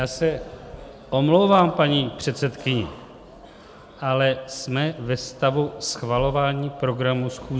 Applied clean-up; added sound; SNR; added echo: none; none; none; none.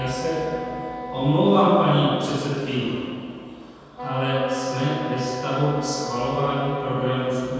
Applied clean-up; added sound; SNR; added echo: none; Wind instrument, woodwind instrument; 11 dB; reverberation time 2.1 s.